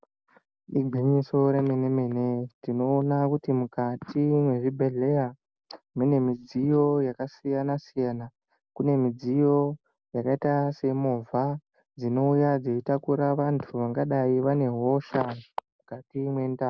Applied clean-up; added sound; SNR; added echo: none; none; none; none.